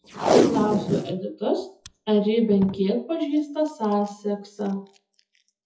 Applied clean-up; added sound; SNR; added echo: classical method WPE with log-MMSE.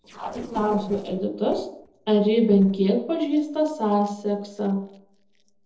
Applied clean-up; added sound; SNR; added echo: neural separator model SepFormer DNS4.